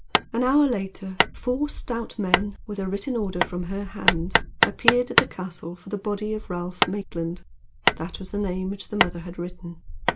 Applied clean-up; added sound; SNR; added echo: none; Hammer; 0 dB; none.